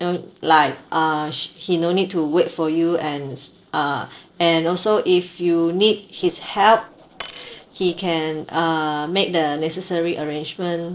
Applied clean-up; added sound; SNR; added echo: neural separator model SepFormer DNS4.